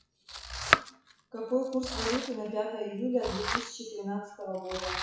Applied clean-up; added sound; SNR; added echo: classical method WPE with log-MMSE.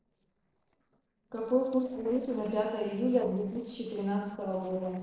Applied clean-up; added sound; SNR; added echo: neural separator model SepFormer DNS4.